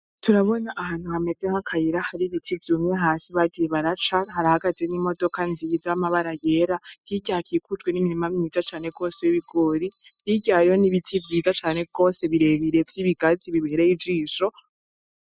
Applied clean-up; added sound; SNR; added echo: classical method spectral subtraction.